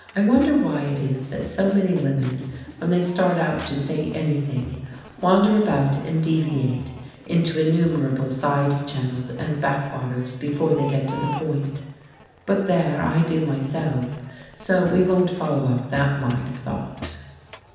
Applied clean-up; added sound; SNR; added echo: none; Crowd; 18 dB; reverberation time 1.1 s.